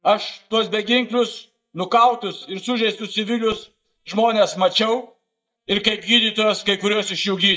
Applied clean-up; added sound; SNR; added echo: neural mask model DeepFilterNet 3.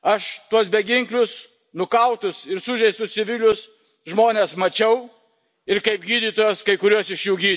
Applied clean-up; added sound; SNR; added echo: none; none; none; none.